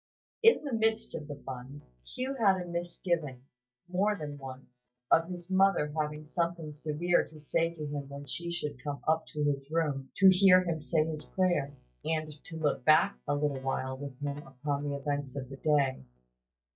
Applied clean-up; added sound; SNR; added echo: neural mask model DeepFilterNet 3.